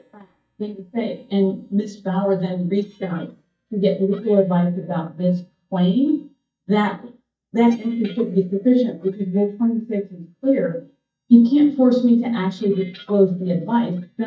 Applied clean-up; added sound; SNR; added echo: neural mask model DeepFilterNet 3.